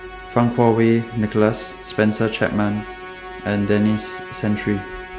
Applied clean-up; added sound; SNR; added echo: none; Musical instrument; 15 dB; none.